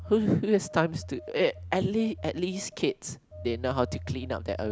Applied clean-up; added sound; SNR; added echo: none; Telephone; 15 dB; none.